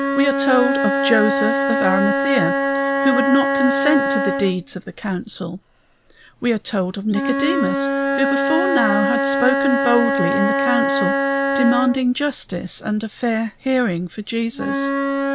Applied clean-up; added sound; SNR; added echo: none; Wind instrument, woodwind instrument; 0 dB; none.